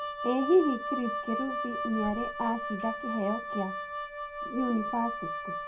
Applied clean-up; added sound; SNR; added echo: none; Wind instrument, woodwind instrument; 4 dB; reverberation time 0.2 s.